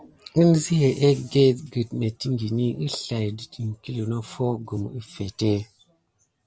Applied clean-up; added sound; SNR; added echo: none; none; none; none.